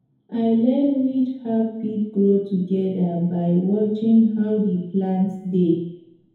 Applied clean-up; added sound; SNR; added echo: none; none; none; reverberation time 2.0 s.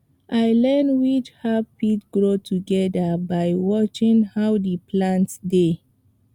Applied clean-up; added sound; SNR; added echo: none; none; none; none.